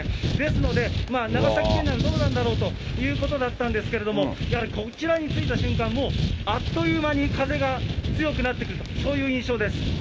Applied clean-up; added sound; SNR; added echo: none; none; none; reverberation time 1.1 s.